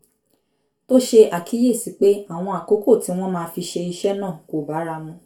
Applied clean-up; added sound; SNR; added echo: none; none; none; reverberation time 0.3 s.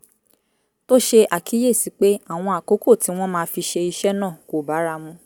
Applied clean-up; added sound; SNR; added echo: none; none; none; none.